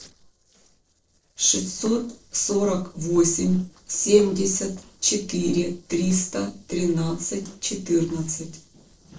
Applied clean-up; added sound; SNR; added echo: neural separator model SepFormer DNS4.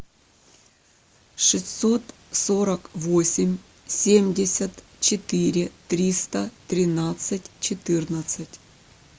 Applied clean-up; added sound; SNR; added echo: none; none; none; none.